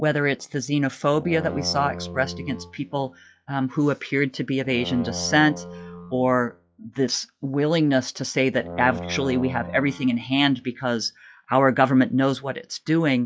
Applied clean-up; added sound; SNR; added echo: classical method log-MMSE.